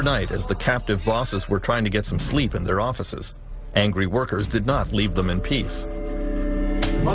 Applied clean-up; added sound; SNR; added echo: none; none; none; none.